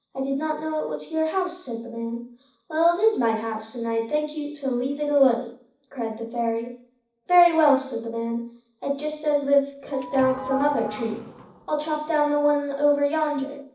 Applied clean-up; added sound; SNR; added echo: neural separator model SepFormer DNS4.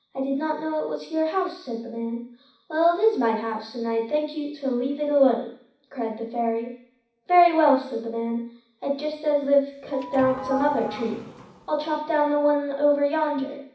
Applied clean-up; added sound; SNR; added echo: none; Sliding door / Doorbell; 11 dB; reverberation time 0.6 s.